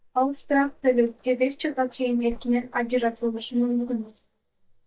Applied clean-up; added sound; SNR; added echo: neural mask model DeepFilterNet 3.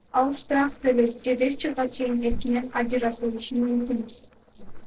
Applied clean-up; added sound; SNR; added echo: neural separator model SepFormer DNS4.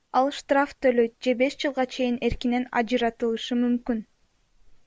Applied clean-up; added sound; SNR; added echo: none; none; none; none.